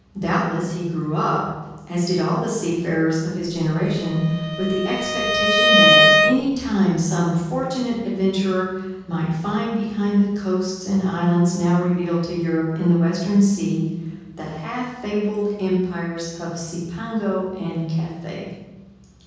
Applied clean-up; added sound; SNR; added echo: none; Bowed string instrument; -3 dB; reverberation time 1.3 s.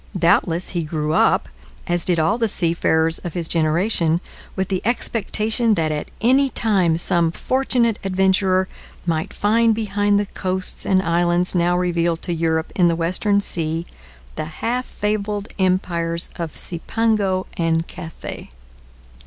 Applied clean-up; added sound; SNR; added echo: none; none; none; none.